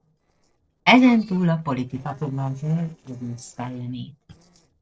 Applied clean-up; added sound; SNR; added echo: neural separator model SepFormer DNS4.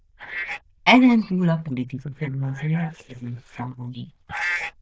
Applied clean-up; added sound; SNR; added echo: neural diffusion model UNIVERSE++.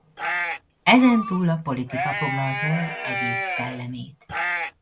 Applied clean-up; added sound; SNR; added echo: none; Livestock, farm animals, working animals; 5 dB; none.